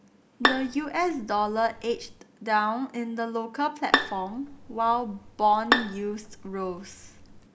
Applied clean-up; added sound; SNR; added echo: none; Bowed string instrument; 3 dB; none.